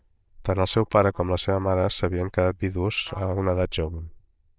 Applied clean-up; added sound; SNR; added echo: neural diffusion model UNIVERSE++.